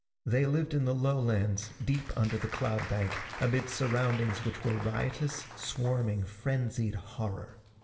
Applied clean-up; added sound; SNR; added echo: none; Applause; 14 dB; reverberation time 2.2 s.